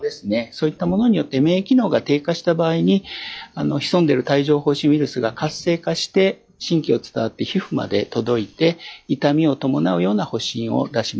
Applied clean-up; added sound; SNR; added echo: classical method log-MMSE.